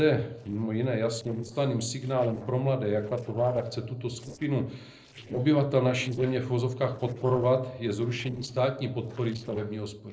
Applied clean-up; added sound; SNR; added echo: neural separator model SepFormer DNS4.